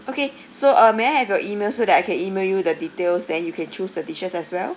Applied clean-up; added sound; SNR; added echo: none; none; none; none.